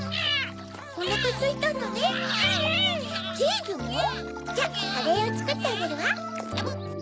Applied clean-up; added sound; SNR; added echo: none; Electric guitar; 11 dB; none.